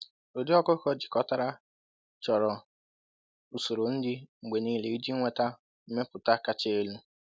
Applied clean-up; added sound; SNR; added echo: none; none; none; none.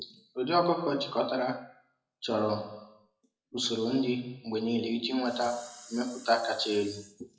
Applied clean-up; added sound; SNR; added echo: classical method WPE with log-MMSE.